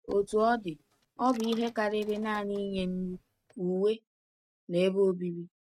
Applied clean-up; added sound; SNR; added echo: neural mask model RNNoise.